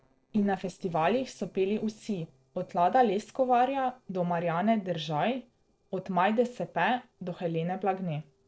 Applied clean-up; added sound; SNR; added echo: neural separator model SepFormer DNS4.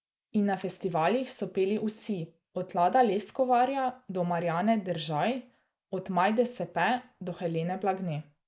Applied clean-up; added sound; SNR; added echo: neural mask model Resemble Enhance denoiser.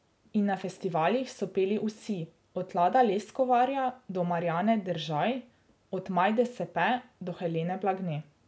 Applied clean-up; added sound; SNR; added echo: none; none; none; none.